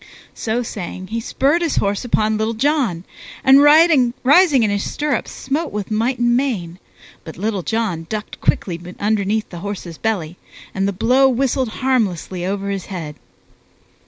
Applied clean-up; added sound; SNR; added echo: none; none; none; none.